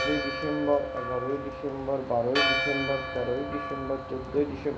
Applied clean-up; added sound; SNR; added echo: none; Church bell; 3 dB; reverberation time 0.5 s.